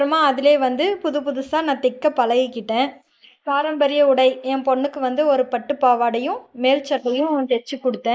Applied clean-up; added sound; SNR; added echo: neural mask model Resemble Enhance denoiser.